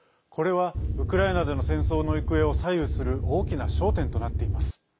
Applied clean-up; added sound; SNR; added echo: none; Wind; -2 dB; none.